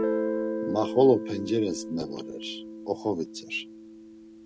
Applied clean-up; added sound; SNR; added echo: none; Guitar; 5 dB; none.